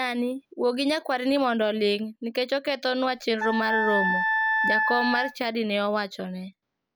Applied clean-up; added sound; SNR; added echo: none; Wind instrument, woodwind instrument; -1 dB; none.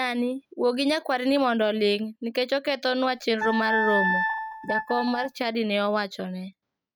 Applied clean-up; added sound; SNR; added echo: neural mask model RNNoise.